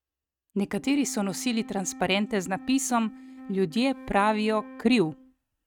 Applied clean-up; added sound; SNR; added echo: neural mask model RNNoise.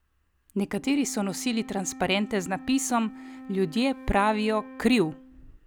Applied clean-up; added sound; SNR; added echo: none; Wind instrument, woodwind instrument; 17 dB; none.